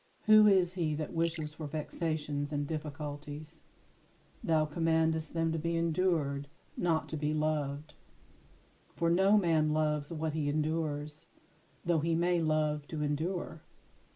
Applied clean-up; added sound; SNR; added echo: neural mask model Resemble Enhance denoiser.